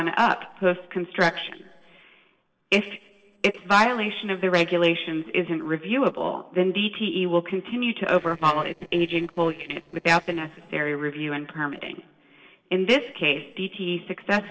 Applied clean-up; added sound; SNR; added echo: neural separator model SepFormer DNS4.